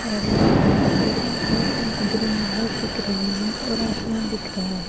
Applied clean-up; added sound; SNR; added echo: none; Thunder + Vehicle; -4 dB; none.